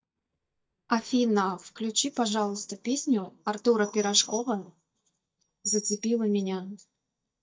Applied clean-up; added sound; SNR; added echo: neural mask model DeepFilterNet 3.